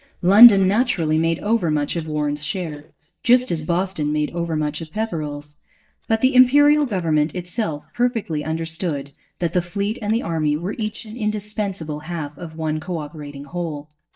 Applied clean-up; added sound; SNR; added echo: neural mask model DeepFilterNet 3.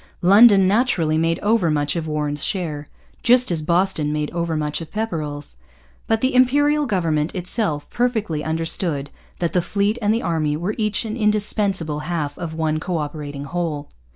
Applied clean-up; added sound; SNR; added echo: none; none; none; none.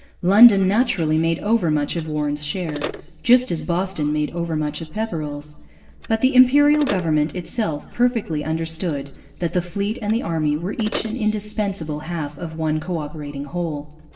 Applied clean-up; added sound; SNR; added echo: none; Telephone; 18 dB; reverberation time 1.7 s.